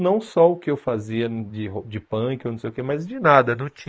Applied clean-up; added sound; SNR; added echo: neural mask model Resemble Enhance denoiser.